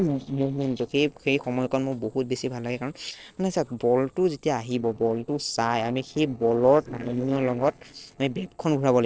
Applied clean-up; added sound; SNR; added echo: neural separator model SepFormer DNS4.